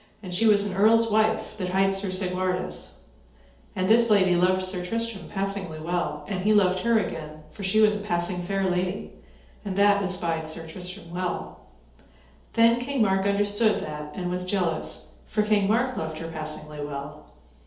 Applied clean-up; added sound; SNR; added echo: none; none; none; reverberation time 2.2 s.